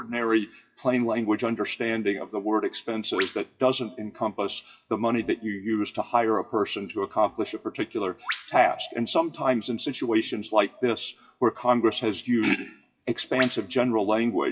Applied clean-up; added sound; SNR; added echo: classical method WPE with log-MMSE.